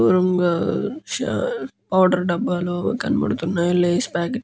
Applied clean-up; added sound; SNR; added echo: none; none; none; none.